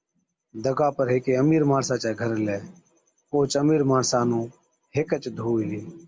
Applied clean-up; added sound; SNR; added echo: none; none; none; none.